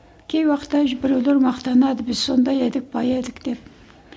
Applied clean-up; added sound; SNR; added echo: none; none; none; none.